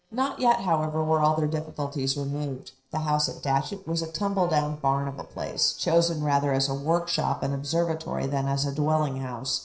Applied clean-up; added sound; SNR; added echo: neural separator model SepFormer DNS4.